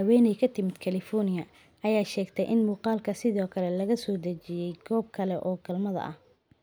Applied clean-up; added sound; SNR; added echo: none; none; none; none.